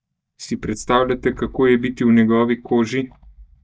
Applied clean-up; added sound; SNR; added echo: neural mask model DeepFilterNet 3.